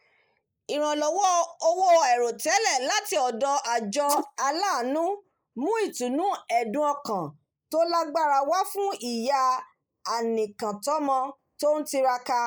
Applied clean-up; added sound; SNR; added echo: neural mask model Resemble Enhance denoiser.